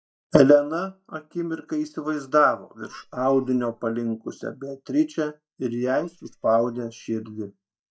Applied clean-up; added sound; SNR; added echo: neural mask model DeepFilterNet 3.